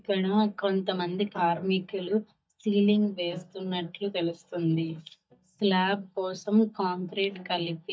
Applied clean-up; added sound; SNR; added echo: neural mask model DeepFilterNet 3.